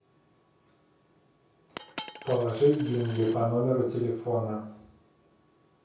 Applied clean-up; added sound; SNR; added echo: none; Coin (dropping); 16 dB; reverberation time 0.6 s.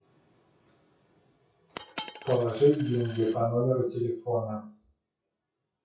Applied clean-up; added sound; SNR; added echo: classical method WPE with log-MMSE.